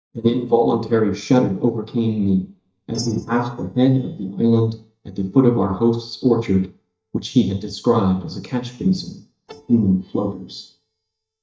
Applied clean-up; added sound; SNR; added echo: neural mask model DeepFilterNet 3.